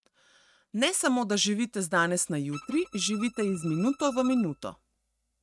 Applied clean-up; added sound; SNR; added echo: neural mask model RNNoise.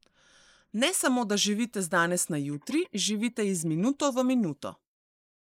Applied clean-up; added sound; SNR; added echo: neural mask model Resemble Enhance denoiser.